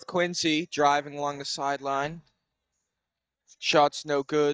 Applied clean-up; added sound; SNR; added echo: neural mask model DeepFilterNet 3.